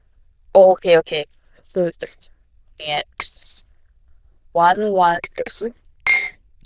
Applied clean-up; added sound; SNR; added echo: neural diffusion model UNIVERSE++.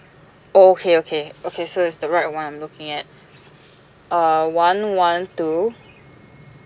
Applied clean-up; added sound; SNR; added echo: none; none; none; none.